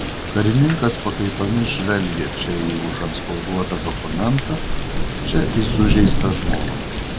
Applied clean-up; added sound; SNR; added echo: none; Thunder / Rain; 1 dB; none.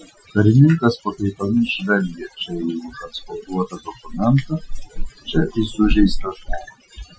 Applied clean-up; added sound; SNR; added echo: classical method Wiener filter.